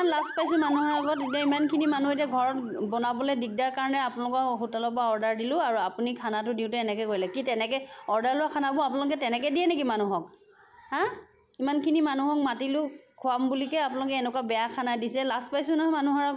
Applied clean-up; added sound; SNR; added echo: none; Motor vehicle (road) / Siren; 18 dB; none.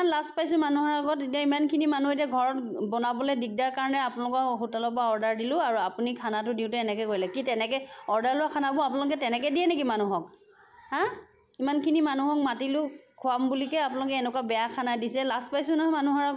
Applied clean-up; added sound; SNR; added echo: none; none; none; none.